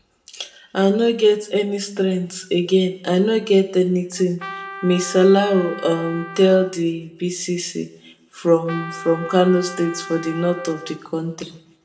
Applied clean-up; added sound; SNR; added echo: none; Trumpet; 15 dB; reverberation time 0.6 s.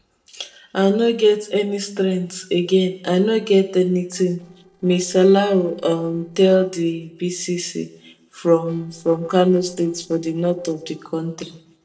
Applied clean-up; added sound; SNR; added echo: neural separator model SepFormer DNS4.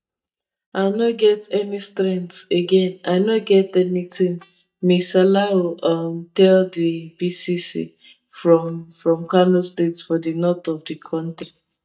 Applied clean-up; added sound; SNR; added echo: neural mask model DeepFilterNet 3.